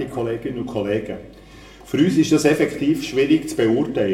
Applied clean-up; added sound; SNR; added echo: none; none; none; reverberation time 0.6 s.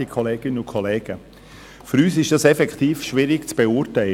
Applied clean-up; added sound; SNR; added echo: none; none; none; none.